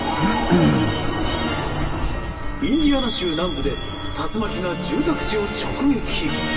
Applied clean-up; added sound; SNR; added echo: none; Cough; 0 dB; reverberation time 1.7 s.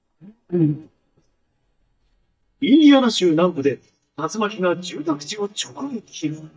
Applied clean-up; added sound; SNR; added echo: neural mask model DeepFilterNet 3.